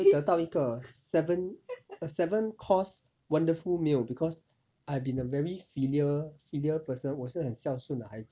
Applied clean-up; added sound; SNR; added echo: none; none; none; none.